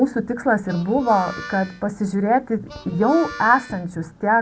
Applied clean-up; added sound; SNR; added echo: none; Harmonica; 16 dB; none.